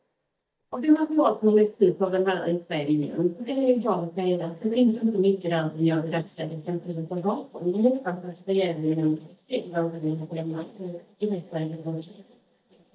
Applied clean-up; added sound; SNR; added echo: neural mask model DeepFilterNet 3.